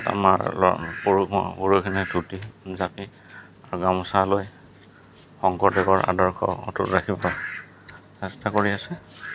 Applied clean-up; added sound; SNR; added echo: none; Fowl; 16 dB; none.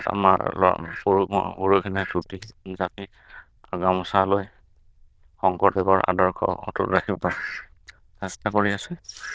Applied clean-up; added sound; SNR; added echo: neural diffusion model UNIVERSE++.